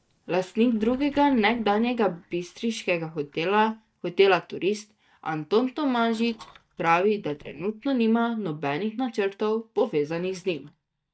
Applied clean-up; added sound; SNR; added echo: neural mask model DeepFilterNet 3.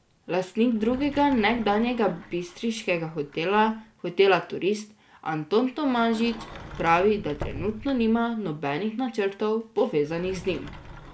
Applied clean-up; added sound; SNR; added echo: none; Sliding door; 18 dB; none.